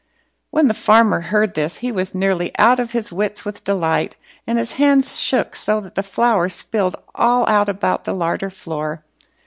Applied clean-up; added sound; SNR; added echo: none; none; none; none.